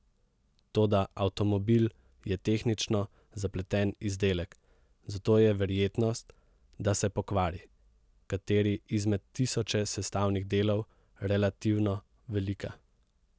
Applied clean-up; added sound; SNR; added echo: none; none; none; none.